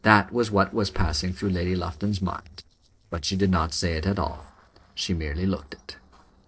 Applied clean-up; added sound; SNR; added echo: neural separator model SepFormer DNS4.